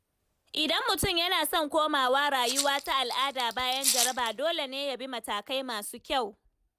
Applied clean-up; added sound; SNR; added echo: none; Rattle (instrument); 3 dB; none.